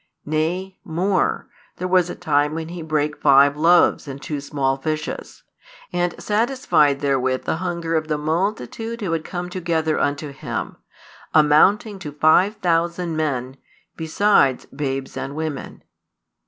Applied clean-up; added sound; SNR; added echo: none; none; none; none.